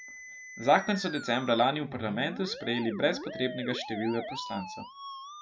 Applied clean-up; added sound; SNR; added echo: none; Musical instrument; 11 dB; none.